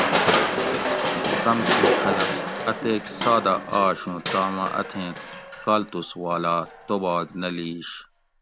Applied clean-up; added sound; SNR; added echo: none; Crushing; 0 dB; none.